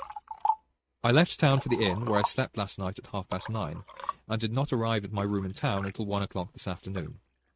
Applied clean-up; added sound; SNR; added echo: neural mask model RNNoise.